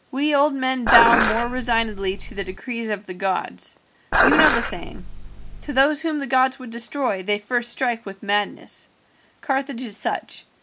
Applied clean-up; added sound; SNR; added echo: none; Dishes, pots, and pans; -1 dB; none.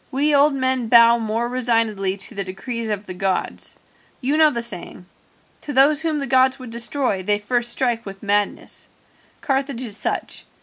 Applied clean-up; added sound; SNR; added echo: none; none; none; none.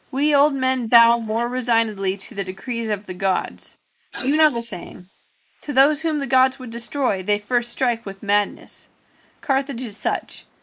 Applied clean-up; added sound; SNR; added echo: neural mask model Resemble Enhance denoiser.